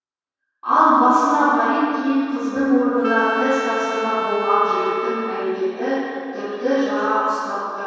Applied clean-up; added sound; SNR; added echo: none; Wind instrument, woodwind instrument; 7 dB; reverberation time 2.2 s.